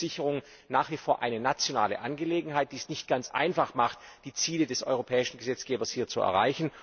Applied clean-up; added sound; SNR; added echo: none; none; none; none.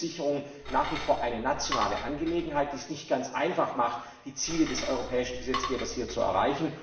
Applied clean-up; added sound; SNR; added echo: none; Cutlery, silverware / Dishes, pots, and pans; 8 dB; reverberation time 1.0 s.